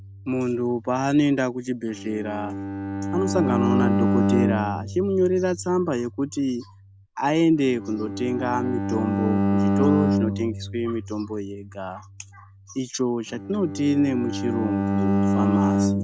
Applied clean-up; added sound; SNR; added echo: none; Bowed string instrument; 1 dB; none.